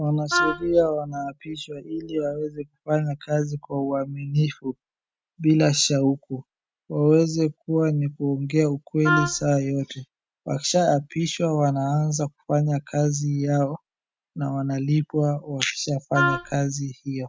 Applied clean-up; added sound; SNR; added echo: neural mask model RNNoise.